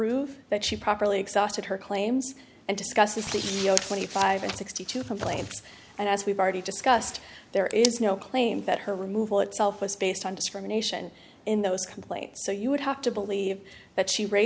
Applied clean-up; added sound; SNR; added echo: none; Thump, thud; 15 dB; none.